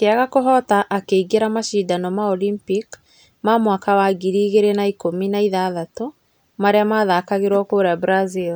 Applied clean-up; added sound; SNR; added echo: none; none; none; none.